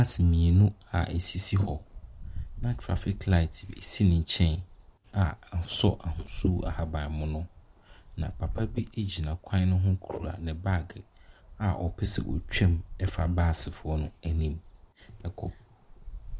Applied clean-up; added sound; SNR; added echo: none; Wind; 15 dB; none.